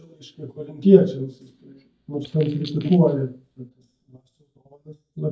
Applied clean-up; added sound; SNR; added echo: neural mask model DeepFilterNet 3.